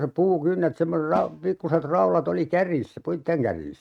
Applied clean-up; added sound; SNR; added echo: neural mask model RNNoise.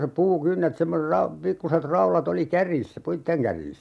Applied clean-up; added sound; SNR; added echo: none; none; none; none.